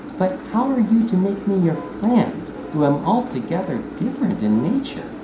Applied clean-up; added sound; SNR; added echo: none; Engine; 12 dB; reverberation time 0.5 s.